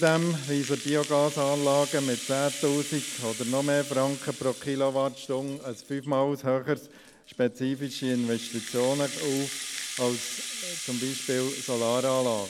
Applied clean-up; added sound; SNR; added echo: none; Rattle (instrument); 10 dB; none.